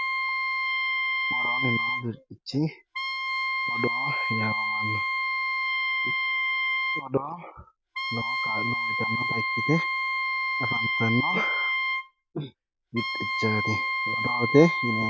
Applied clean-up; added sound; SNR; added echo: none; Wind instrument, woodwind instrument; -3 dB; none.